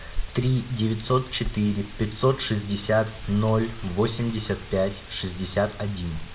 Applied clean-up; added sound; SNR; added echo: none; Wind; 11 dB; reverberation time 0.9 s.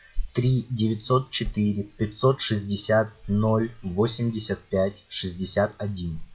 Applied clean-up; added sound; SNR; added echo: classical method WPE with log-MMSE.